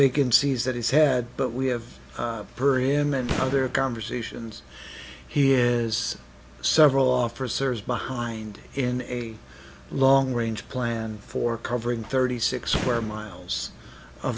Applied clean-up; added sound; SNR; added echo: none; Fireworks; 11 dB; none.